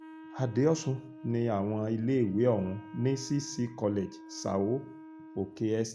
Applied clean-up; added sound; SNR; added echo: none; Wind instrument, woodwind instrument; 17 dB; none.